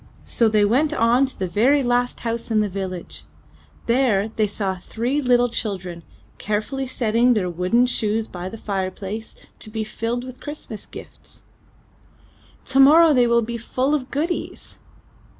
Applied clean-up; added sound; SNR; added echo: none; none; none; none.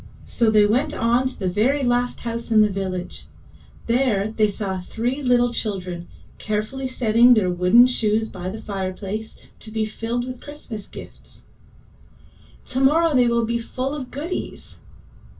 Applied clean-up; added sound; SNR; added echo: none; none; none; reverberation time 0.1 s.